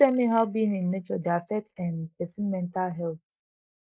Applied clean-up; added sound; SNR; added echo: neural mask model Resemble Enhance denoiser.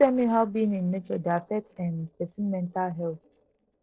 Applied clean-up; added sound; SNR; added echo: neural separator model SepFormer DNS4.